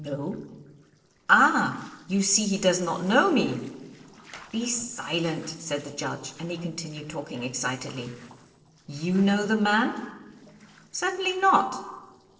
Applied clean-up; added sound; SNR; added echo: neural separator model SepFormer DNS4.